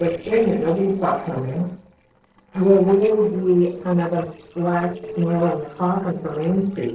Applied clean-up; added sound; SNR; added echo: neural separator model SepFormer DNS4.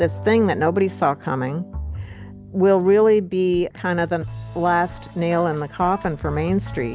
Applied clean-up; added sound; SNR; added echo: none; none; none; none.